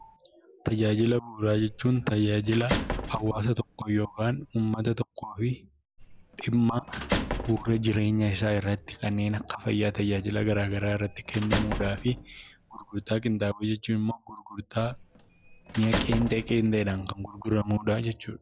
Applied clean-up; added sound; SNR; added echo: none; Squeak / Slam / Human group actions; 10 dB; none.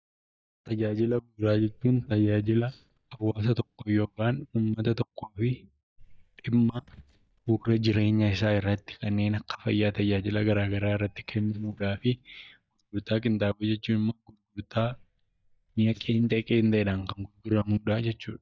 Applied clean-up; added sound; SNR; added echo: neural mask model DeepFilterNet 3.